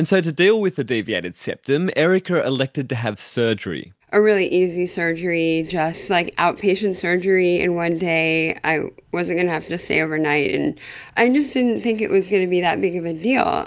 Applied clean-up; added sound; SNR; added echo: none; none; none; none.